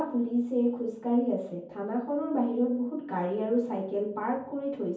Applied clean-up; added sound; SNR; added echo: none; none; none; reverberation time 0.6 s.